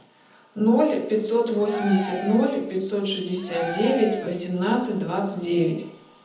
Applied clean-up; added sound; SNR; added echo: none; Cheering; 12 dB; reverberation time 1.0 s.